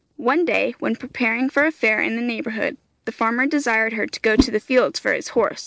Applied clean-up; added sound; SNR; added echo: neural separator model SepFormer DNS4.